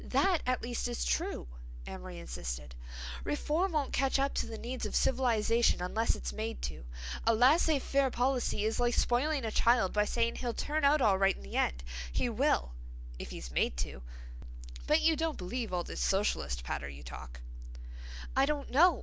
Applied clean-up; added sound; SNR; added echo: none; none; none; none.